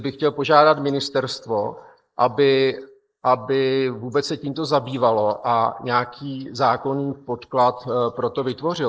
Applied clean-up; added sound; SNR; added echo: neural mask model Resemble Enhance denoiser.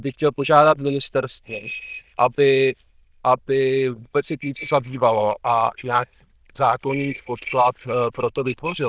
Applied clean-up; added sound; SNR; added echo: neural diffusion model UNIVERSE++.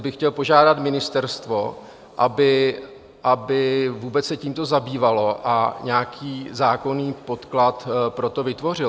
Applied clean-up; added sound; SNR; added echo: none; none; none; none.